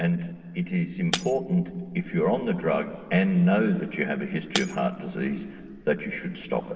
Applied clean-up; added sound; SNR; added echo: none; Shatter; 14 dB; reverberation time 2.0 s.